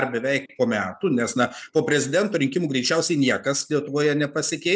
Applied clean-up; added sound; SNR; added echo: neural mask model DeepFilterNet 3.